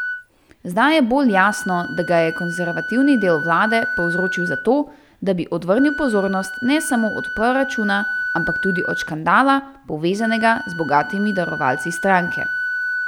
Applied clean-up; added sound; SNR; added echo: none; Wind instrument, woodwind instrument; 7 dB; none.